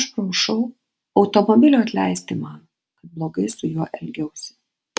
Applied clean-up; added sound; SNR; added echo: none; none; none; none.